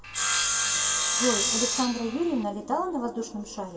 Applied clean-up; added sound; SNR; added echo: none; Sawing; -4 dB; reverberation time 1.3 s.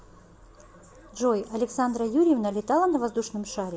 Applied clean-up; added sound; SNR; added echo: none; none; none; none.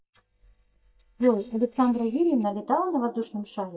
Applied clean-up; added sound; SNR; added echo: neural mask model DeepFilterNet 3.